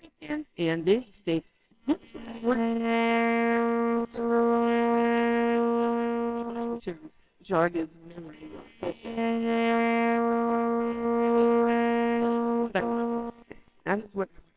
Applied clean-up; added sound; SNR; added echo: neural separator model SepFormer WHAMR!.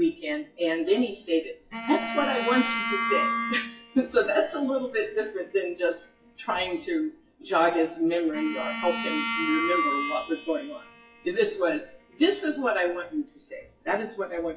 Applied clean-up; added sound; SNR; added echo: classical method WPE with log-MMSE.